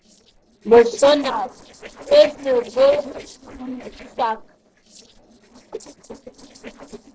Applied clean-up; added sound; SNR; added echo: neural separator model SepFormer DNS4.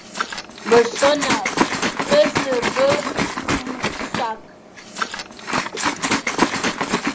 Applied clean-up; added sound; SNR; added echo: none; Liquid; -1 dB; none.